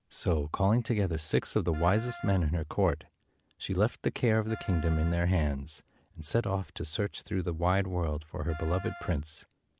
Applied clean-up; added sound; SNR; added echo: none; Wind instrument, woodwind instrument; 18 dB; none.